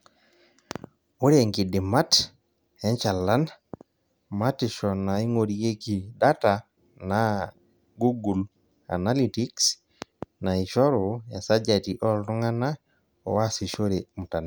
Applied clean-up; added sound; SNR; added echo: none; none; none; none.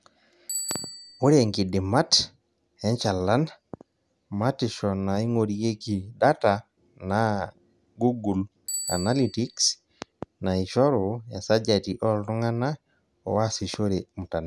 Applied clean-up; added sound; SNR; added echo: none; Bicycle bell; 16 dB; none.